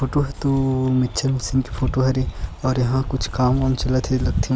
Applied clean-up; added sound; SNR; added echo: none; none; none; none.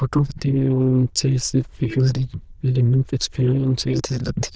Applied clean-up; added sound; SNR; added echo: neural diffusion model UNIVERSE++.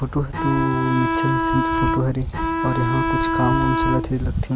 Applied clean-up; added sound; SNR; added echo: none; Bowed string instrument; 0 dB; none.